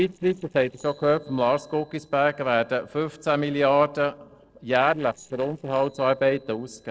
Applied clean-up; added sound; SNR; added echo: neural separator model SepFormer DNS4.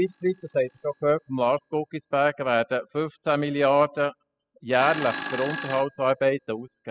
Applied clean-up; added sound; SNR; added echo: classical method spectral subtraction.